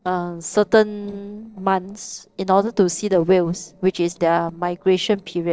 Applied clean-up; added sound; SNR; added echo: neural separator model SepFormer DNS4.